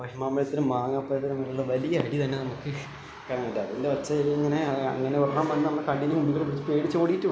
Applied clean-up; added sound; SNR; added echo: none; none; none; none.